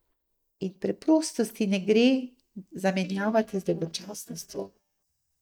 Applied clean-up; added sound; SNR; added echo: neural mask model DeepFilterNet 3.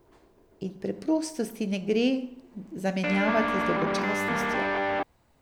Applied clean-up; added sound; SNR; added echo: none; Guitar; -3 dB; none.